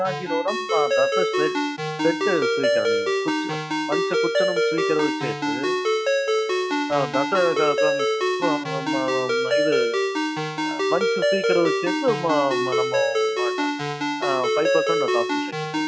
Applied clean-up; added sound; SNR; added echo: classical method log-MMSE.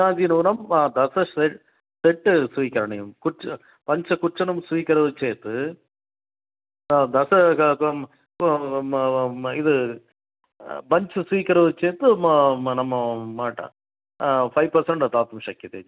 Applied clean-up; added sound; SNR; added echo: none; none; none; none.